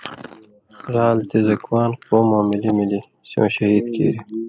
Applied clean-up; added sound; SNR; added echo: neural mask model Resemble Enhance denoiser.